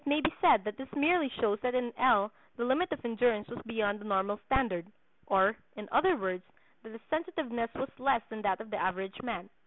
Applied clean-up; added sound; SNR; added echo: none; none; none; none.